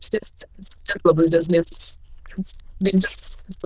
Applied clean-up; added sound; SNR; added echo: neural diffusion model UNIVERSE++.